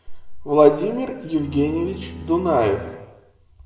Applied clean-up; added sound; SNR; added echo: none; Bowed string instrument; 15 dB; reverberation time 0.9 s.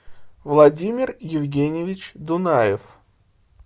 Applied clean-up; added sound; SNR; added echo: none; none; none; none.